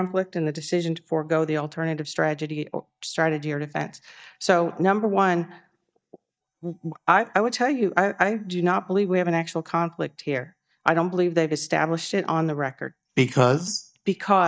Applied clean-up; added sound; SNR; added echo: neural mask model DeepFilterNet 3.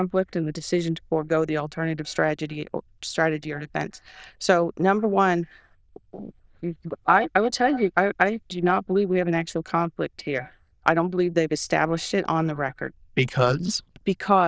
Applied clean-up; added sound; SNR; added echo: neural diffusion model UNIVERSE++.